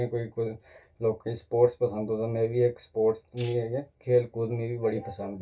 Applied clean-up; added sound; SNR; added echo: none; Tambourine; 6 dB; reverberation time 0.2 s.